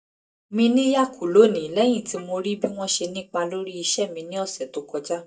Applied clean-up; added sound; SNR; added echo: neural mask model DeepFilterNet 3.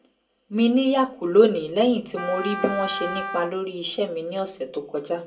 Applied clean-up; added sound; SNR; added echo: none; Wind instrument, woodwind instrument; 10 dB; reverberation time 0.2 s.